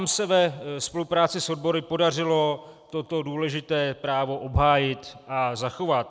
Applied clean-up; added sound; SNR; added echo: none; none; none; none.